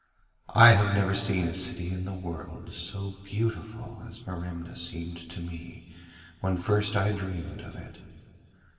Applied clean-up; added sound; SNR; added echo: none; none; none; reverberation time 2.4 s.